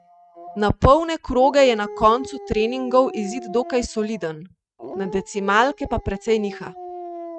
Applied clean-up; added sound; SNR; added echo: neural mask model RNNoise.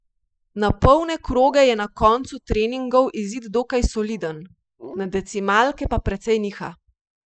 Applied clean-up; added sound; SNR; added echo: neural mask model Resemble Enhance denoiser.